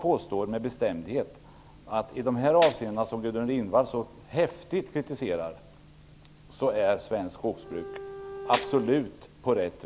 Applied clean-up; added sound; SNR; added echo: none; Gunshot, gunfire + Bowed string instrument; 12 dB; none.